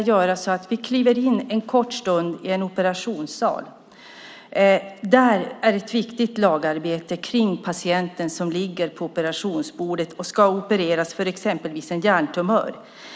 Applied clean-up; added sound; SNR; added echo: none; none; none; none.